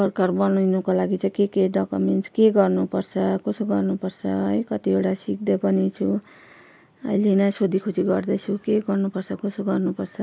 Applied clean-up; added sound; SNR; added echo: none; none; none; none.